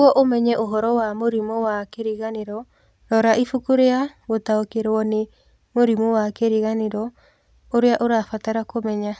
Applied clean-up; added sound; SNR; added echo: none; none; none; none.